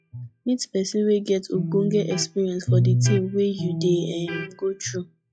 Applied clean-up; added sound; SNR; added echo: classical method log-MMSE.